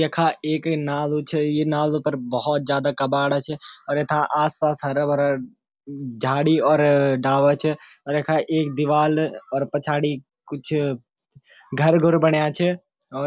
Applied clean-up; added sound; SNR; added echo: none; none; none; none.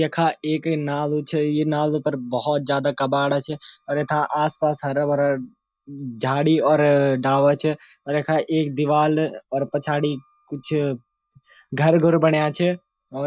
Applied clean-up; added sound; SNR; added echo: neural mask model DeepFilterNet 3.